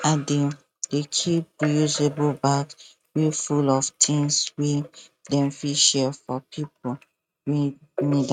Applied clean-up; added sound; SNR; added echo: neural mask model RNNoise.